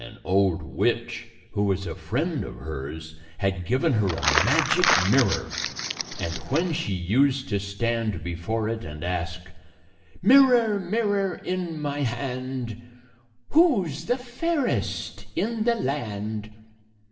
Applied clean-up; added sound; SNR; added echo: none; Crumpling, crinkling; 2 dB; reverberation time 0.8 s.